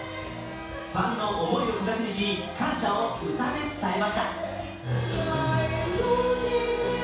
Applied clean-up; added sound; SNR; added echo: none; Wind instrument, woodwind instrument; 17 dB; reverberation time 0.7 s.